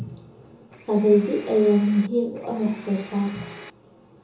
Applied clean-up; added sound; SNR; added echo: none; Domestic sounds, home sounds; 19 dB; reverberation time 0.7 s.